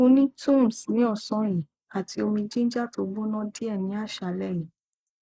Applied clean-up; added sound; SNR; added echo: neural mask model Resemble Enhance denoiser.